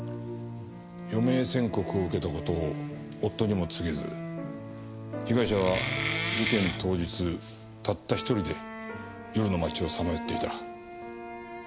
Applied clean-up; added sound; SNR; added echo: none; Wood; 2 dB; none.